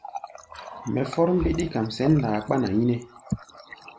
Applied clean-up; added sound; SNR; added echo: none; Water tap, faucet; 13 dB; none.